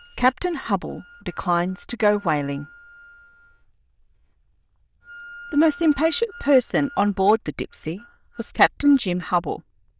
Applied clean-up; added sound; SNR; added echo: neural diffusion model UNIVERSE++.